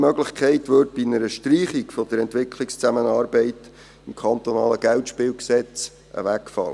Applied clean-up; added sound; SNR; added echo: none; none; none; none.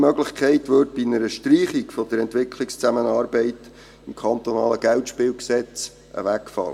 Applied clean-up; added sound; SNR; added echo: none; none; none; reverberation time 0.2 s.